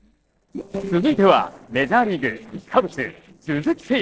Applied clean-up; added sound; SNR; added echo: neural separator model SepFormer DNS4.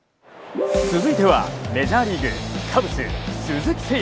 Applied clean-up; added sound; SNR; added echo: none; none; none; none.